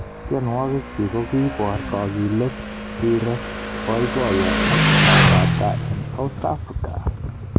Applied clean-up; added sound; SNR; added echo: none; Motorcycle; -2 dB; none.